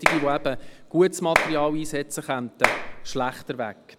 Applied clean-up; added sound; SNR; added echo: none; Clapping; 1 dB; none.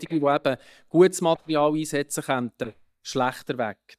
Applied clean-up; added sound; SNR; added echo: neural mask model DeepFilterNet 3.